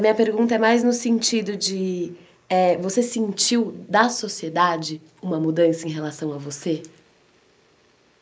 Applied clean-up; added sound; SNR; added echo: neural mask model Resemble Enhance denoiser.